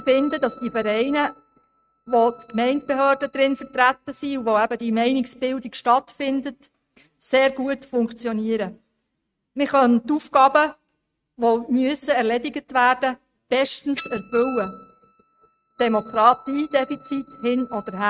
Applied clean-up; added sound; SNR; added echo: neural mask model RNNoise.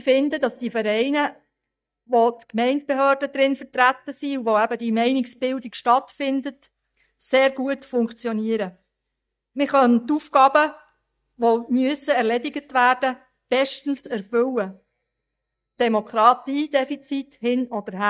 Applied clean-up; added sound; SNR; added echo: neural mask model DeepFilterNet 3.